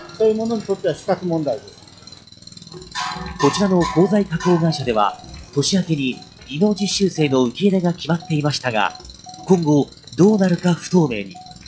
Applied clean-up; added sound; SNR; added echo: classical method log-MMSE.